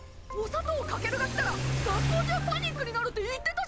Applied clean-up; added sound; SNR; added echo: none; Accelerating, revving, vroom / Car; 1 dB; none.